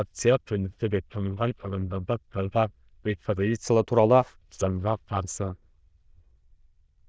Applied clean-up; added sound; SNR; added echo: neural diffusion model UNIVERSE++.